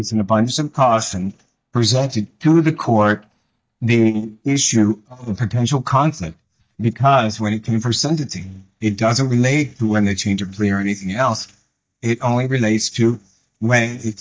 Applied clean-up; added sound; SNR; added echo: neural mask model DeepFilterNet 3.